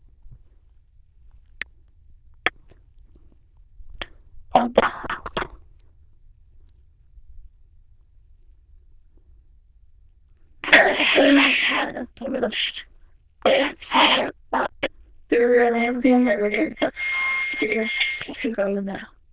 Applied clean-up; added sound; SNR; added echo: neural diffusion model UNIVERSE++.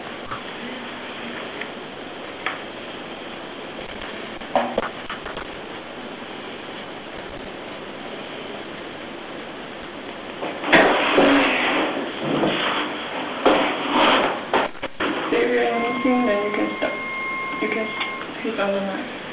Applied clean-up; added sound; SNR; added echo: none; Wind instrument, woodwind instrument; 7 dB; none.